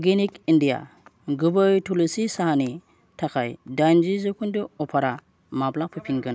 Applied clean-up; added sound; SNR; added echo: none; none; none; none.